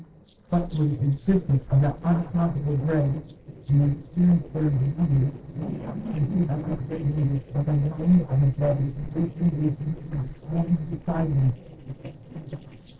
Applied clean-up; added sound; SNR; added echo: neural separator model SepFormer DNS4.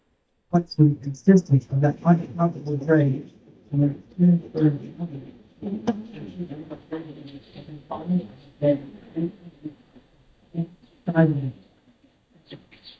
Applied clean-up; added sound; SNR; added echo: neural mask model DeepFilterNet 3.